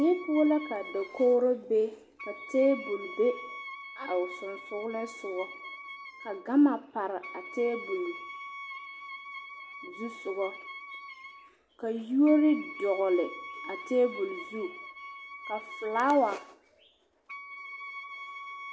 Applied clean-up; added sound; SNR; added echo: none; Wind instrument, woodwind instrument; 13 dB; none.